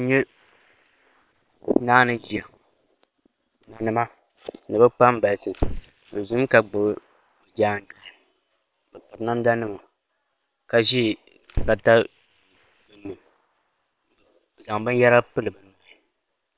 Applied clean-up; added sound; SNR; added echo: neural separator model SepFormer WHAM!.